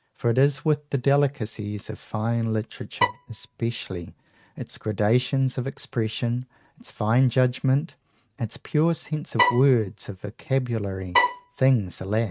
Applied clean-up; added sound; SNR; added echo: neural mask model RNNoise.